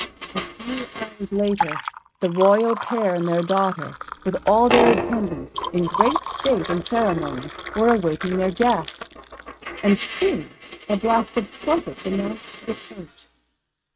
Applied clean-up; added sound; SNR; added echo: neural mask model RNNoise.